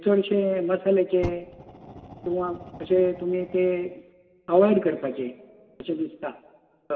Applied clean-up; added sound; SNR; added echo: none; Fire; 19 dB; reverberation time 1.3 s.